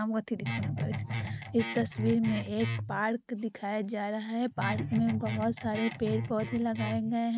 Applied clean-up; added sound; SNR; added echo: neural mask model RNNoise.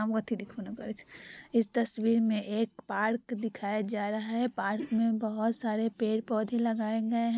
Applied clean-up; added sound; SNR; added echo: none; none; none; none.